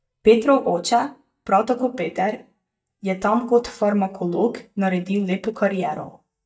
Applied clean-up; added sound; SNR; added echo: neural mask model DeepFilterNet 3.